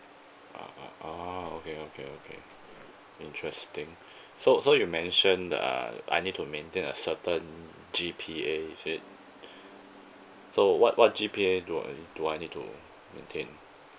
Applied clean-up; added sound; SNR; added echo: none; none; none; none.